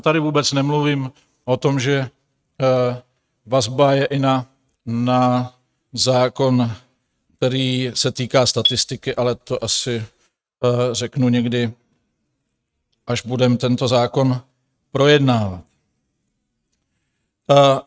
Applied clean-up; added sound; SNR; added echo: neural mask model RNNoise.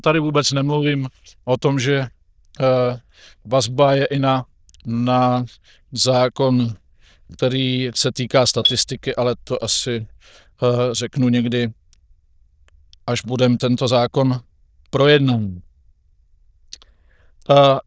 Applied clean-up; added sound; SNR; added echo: neural diffusion model UNIVERSE++.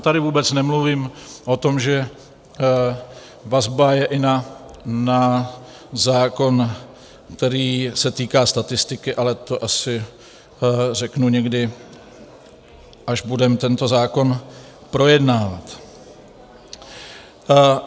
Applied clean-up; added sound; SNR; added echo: none; none; none; none.